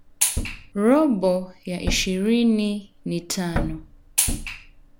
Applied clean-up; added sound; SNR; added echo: none; Thump, thud; 9 dB; none.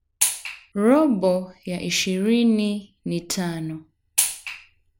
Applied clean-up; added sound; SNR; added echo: none; none; none; none.